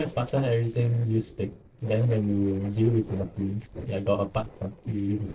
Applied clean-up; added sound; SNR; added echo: neural separator model SepFormer DNS4.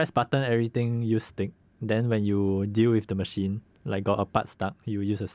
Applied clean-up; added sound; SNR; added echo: none; none; none; none.